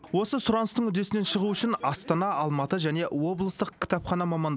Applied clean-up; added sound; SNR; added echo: none; none; none; none.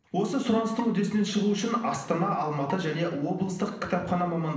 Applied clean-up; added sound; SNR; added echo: neural separator model SepFormer DNS4.